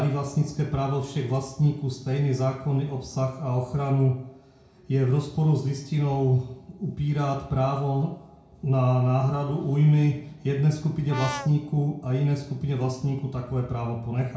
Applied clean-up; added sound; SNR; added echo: none; Brass instrument; 10 dB; reverberation time 0.6 s.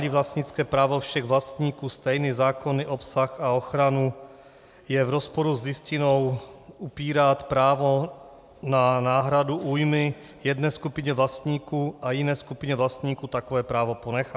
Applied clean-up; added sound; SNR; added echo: none; none; none; none.